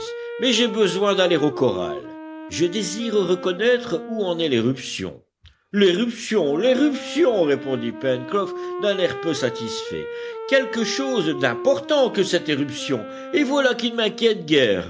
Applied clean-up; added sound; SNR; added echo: none; Wind instrument, woodwind instrument; 11 dB; none.